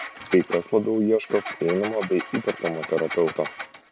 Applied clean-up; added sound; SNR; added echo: none; Engine; 12 dB; none.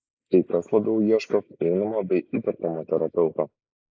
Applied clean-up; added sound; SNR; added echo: neural mask model Resemble Enhance denoiser.